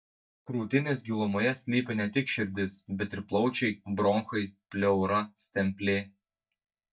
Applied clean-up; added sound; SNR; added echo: neural mask model DeepFilterNet 3.